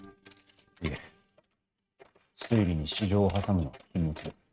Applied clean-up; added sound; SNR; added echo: neural mask model RNNoise.